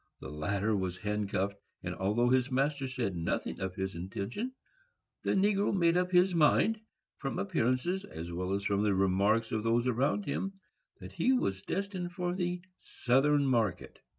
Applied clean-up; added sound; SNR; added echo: none; none; none; none.